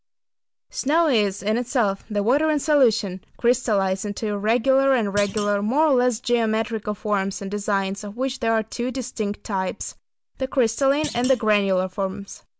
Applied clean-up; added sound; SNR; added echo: none; Thump, thud; 16 dB; none.